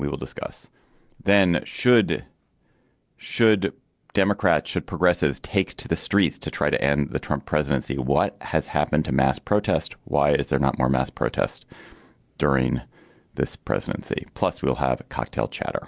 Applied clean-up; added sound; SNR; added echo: none; none; none; none.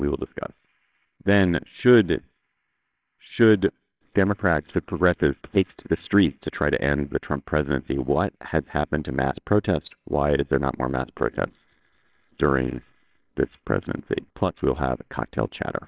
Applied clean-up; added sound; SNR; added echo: neural separator model SepFormer WHAMR!.